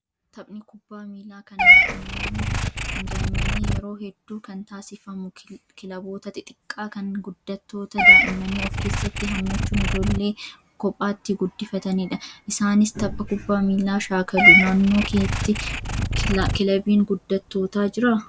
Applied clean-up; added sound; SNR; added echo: none; Meow / Purr; -2 dB; none.